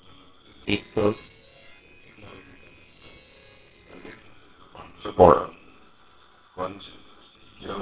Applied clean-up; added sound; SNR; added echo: neural separator model SepFormer WHAMR!.